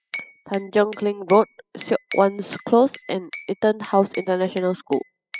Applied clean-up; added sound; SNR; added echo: classical method spectral subtraction.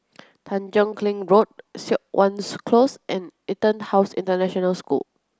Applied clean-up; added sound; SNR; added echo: none; none; none; none.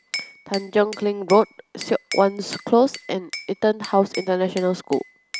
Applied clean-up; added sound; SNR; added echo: none; Glass / Bell; 15 dB; none.